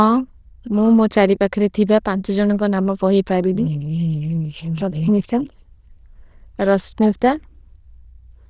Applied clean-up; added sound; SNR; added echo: neural diffusion model UNIVERSE++.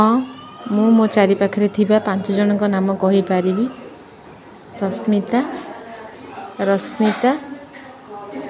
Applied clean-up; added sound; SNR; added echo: none; none; none; none.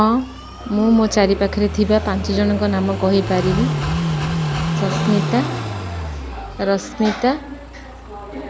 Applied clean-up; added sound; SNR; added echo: none; Car passing by / Idling; 5 dB; none.